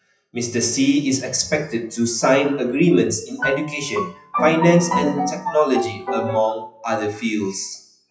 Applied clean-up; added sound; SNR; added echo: classical method WPE with log-MMSE.